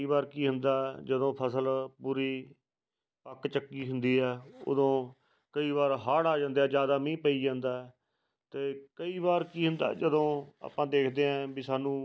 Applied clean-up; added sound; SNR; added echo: none; none; none; none.